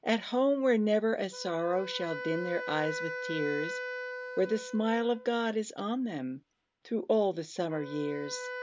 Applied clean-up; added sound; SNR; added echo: none; Wind instrument, woodwind instrument; 10 dB; none.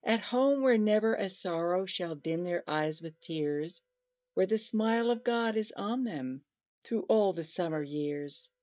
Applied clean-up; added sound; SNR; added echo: neural mask model DeepFilterNet 3.